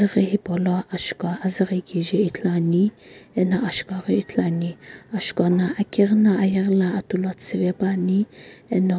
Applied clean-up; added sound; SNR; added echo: none; none; none; none.